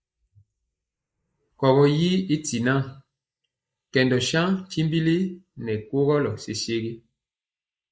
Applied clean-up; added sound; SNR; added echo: neural mask model Resemble Enhance denoiser.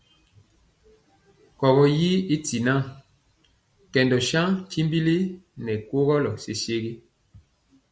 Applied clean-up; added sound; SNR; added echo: none; none; none; none.